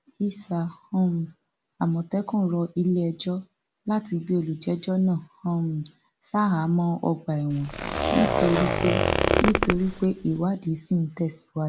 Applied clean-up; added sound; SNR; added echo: none; Zipper (clothing); -1 dB; none.